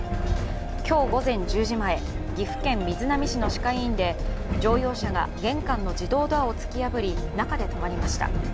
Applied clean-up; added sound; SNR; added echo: none; Train; 1 dB; none.